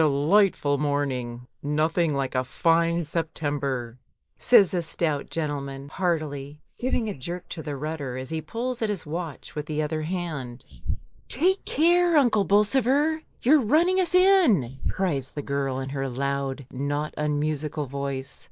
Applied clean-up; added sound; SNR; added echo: neural mask model Resemble Enhance denoiser.